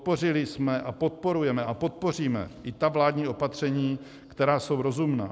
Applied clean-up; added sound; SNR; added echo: none; none; none; none.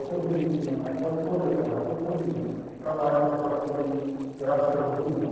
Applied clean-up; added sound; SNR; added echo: neural separator model SepFormer DNS4.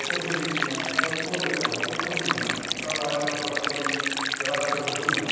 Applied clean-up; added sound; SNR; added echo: none; Stream; -2 dB; reverberation time 2.2 s.